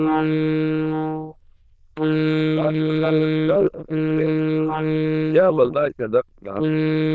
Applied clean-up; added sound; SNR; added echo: neural diffusion model UNIVERSE++.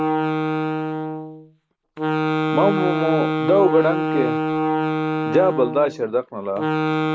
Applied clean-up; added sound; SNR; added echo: none; Wind instrument, woodwind instrument; -1 dB; none.